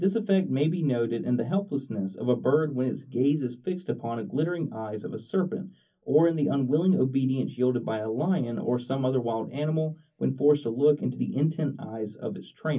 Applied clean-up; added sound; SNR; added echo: none; none; none; reverberation time 0.3 s.